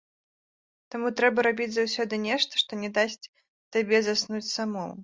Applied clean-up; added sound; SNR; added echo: none; none; none; none.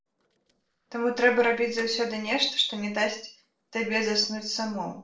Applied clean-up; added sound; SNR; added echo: neural separator model SepFormer DNS4.